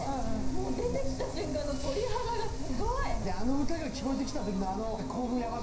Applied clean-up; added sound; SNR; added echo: none; Wind; 0 dB; reverberation time 0.5 s.